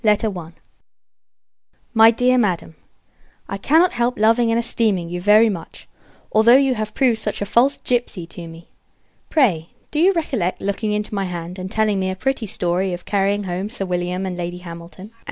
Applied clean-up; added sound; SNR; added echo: none; none; none; none.